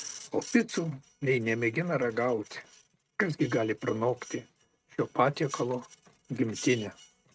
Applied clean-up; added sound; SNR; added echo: neural mask model RNNoise.